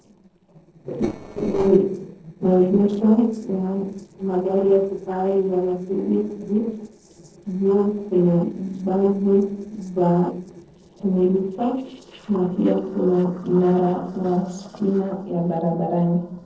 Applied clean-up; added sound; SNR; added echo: neural separator model SepFormer DNS4.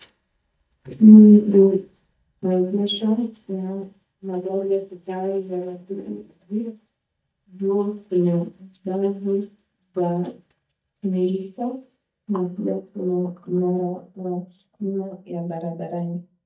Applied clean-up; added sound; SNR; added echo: neural mask model DeepFilterNet 3.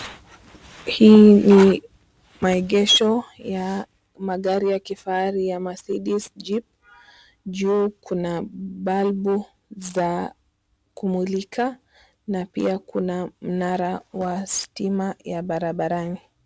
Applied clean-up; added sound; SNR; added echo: none; none; none; none.